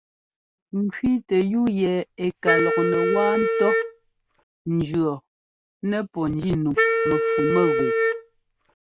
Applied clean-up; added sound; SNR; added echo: none; Wind instrument, woodwind instrument; -2 dB; none.